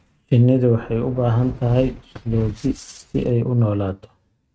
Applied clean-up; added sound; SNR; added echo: neural mask model RNNoise.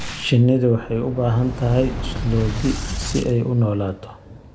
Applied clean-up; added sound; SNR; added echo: none; Boom; 9 dB; none.